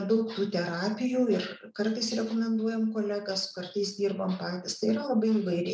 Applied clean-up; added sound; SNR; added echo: none; none; none; none.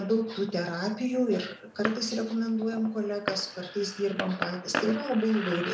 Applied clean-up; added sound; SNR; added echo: none; Fireworks; 9 dB; none.